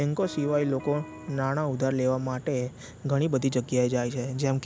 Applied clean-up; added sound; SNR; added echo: none; Electric guitar; 15 dB; none.